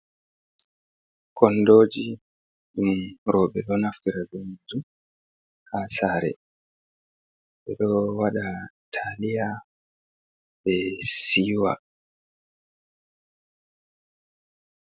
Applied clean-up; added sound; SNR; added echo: none; none; none; none.